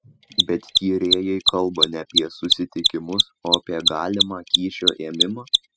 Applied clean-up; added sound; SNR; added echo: classical method spectral subtraction.